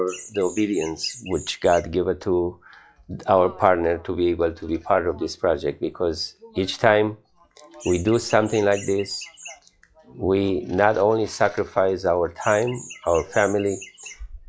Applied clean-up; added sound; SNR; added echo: classical method log-MMSE.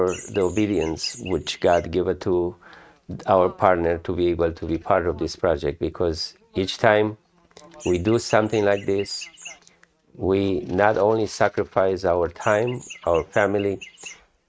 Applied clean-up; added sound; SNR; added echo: neural mask model RNNoise.